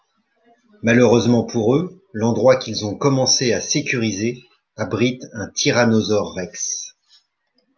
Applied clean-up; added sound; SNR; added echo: none; none; none; none.